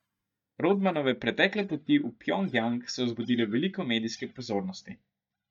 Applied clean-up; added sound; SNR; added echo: neural mask model DeepFilterNet 3.